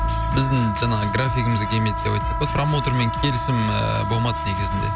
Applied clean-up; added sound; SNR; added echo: none; Wind instrument, woodwind instrument; 6 dB; none.